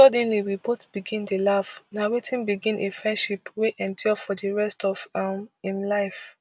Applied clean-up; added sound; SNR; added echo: none; none; none; none.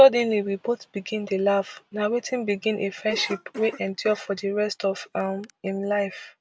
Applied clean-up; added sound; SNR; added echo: none; Cough; 18 dB; none.